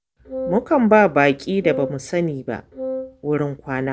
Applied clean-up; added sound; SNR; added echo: none; Wind instrument, woodwind instrument; 9 dB; none.